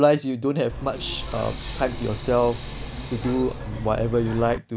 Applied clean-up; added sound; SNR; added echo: none; Hiss; 5 dB; none.